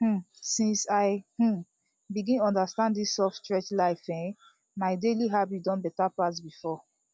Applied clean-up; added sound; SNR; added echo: none; none; none; none.